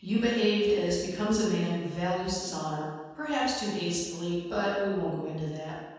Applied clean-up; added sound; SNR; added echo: none; none; none; reverberation time 1.2 s.